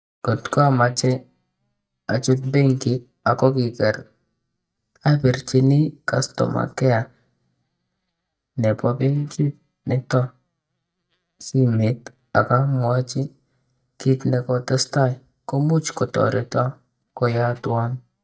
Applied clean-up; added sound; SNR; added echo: neural mask model DeepFilterNet 3.